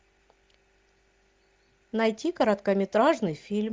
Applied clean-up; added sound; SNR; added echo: none; none; none; none.